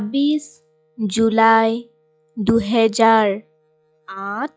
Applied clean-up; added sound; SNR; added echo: classical method log-MMSE.